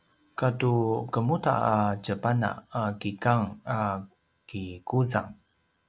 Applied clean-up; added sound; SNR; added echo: none; none; none; none.